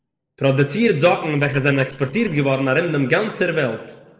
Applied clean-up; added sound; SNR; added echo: neural separator model SepFormer DNS4.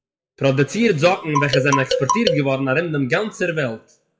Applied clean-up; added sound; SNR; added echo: classical method WPE with log-MMSE.